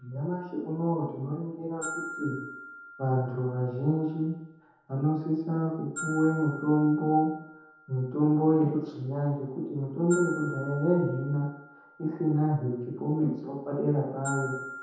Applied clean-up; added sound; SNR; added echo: none; Glockenspiel; 15 dB; reverberation time 0.9 s.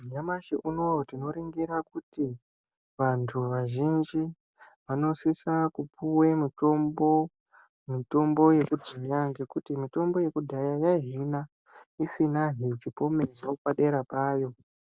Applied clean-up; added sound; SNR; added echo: none; none; none; none.